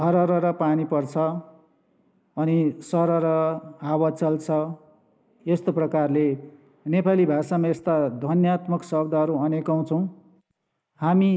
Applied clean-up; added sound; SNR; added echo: neural mask model Resemble Enhance denoiser.